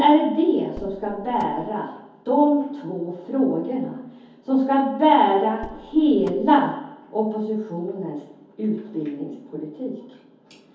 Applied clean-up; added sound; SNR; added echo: none; Car; 19 dB; reverberation time 0.6 s.